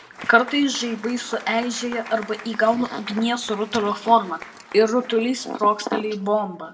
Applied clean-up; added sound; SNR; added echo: none; Applause / Crowd; 19 dB; reverberation time 0.4 s.